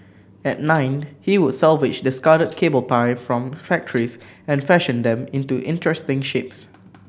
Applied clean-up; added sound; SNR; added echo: none; Tambourine; 20 dB; none.